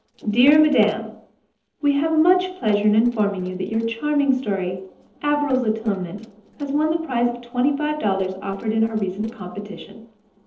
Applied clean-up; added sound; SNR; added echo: neural separator model SepFormer DNS4.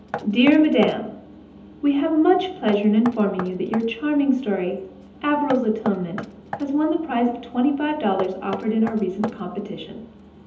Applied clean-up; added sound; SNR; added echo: none; Knock; 15 dB; reverberation time 1.2 s.